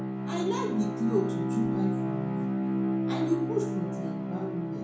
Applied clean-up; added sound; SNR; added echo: none; Bowed string instrument; -2 dB; reverberation time 0.5 s.